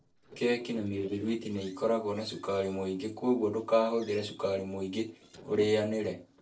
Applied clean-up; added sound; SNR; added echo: neural separator model SepFormer DNS4.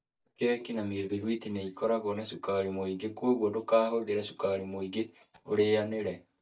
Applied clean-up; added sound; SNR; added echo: neural mask model DeepFilterNet 3.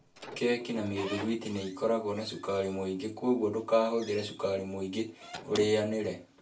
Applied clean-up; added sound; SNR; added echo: none; Squeak / Slam; 16 dB; reverberation time 0.3 s.